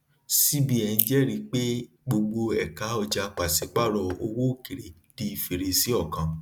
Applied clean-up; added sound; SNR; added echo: none; Knock / Wood; 20 dB; none.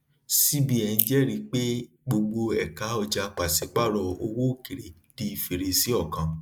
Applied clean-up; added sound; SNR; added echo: neural mask model Resemble Enhance denoiser.